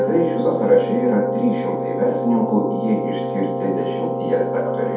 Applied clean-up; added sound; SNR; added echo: none; Keyboard (musical); 3 dB; reverberation time 0.7 s.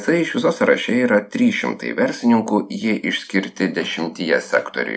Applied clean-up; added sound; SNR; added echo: none; none; none; none.